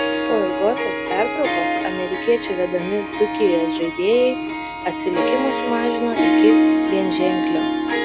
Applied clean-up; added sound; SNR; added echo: none; Harp; -1 dB; none.